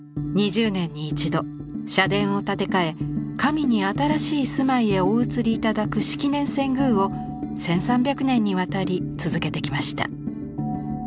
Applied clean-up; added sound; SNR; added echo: none; Bell; 19 dB; none.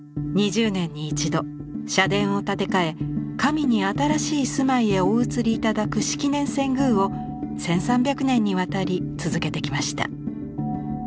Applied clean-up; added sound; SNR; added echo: none; none; none; none.